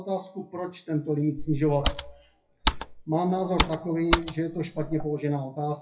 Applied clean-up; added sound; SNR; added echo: classical method WPE with log-MMSE.